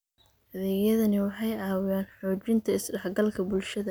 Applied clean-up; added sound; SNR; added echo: none; none; none; none.